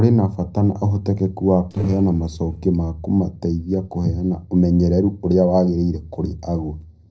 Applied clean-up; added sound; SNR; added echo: neural separator model SepFormer DNS4.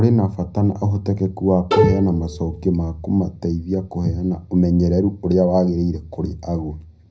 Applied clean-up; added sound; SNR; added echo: none; Bowed string instrument; 2 dB; reverberation time 0.4 s.